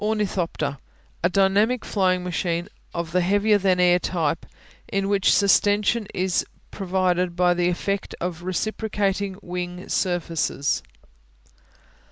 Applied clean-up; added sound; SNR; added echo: none; none; none; none.